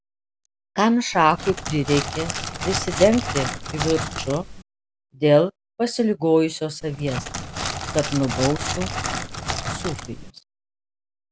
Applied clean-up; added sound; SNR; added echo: none; Crackle; 5 dB; none.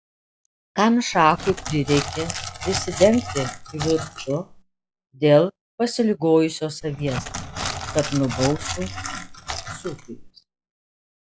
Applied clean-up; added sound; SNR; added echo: classical method log-MMSE.